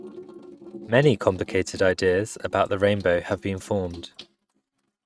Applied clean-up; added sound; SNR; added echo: neural mask model RNNoise.